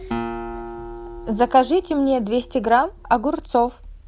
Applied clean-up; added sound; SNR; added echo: none; Acoustic guitar; 13 dB; none.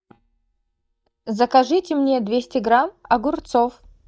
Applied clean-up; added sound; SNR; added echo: neural mask model DeepFilterNet 3.